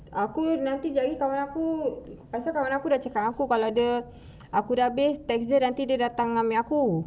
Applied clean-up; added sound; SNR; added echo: none; none; none; none.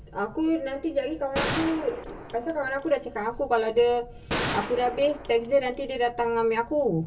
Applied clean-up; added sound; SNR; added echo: none; Gunshot, gunfire; 8 dB; reverberation time 0.1 s.